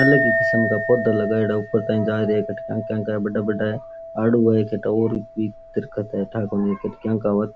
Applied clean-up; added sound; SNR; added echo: none; Chink, clink; 6 dB; none.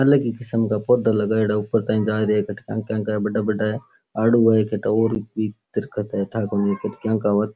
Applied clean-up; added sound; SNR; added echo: none; none; none; none.